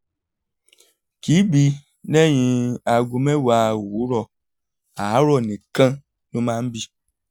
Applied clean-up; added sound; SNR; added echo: none; none; none; none.